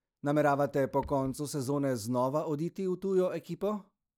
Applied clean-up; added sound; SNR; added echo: neural mask model DeepFilterNet 3.